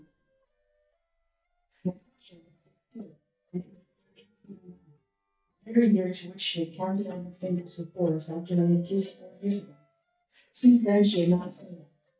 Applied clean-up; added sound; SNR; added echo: neural mask model DeepFilterNet 3.